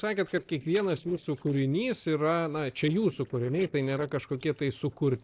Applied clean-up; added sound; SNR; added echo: neural separator model SepFormer DNS4.